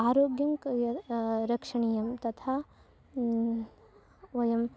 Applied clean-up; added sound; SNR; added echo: none; none; none; none.